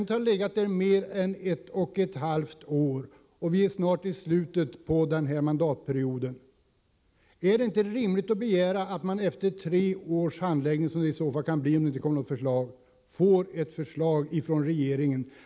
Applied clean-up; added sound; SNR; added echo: none; none; none; none.